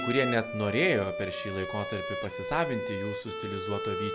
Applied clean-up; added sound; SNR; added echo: none; Bowed string instrument; 4 dB; none.